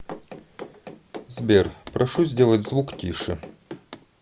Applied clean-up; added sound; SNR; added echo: none; Run; 16 dB; none.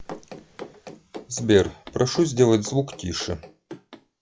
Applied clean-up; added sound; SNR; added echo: classical method log-MMSE.